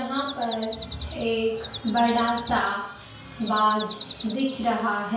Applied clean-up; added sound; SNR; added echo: none; Bird vocalization, bird call, bird song; 14 dB; reverberation time 0.5 s.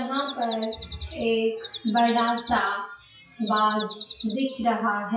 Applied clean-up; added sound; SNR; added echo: classical method WPE with log-MMSE.